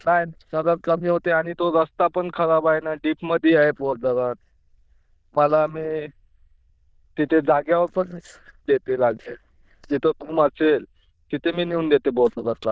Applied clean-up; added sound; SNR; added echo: neural diffusion model UNIVERSE++.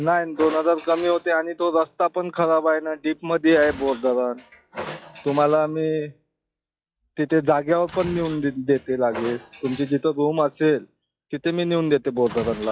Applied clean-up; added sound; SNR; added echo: classical method log-MMSE.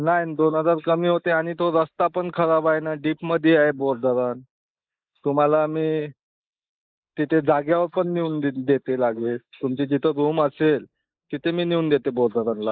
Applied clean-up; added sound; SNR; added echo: neural mask model Resemble Enhance denoiser.